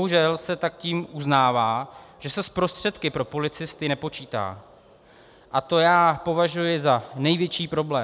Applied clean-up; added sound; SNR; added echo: none; none; none; none.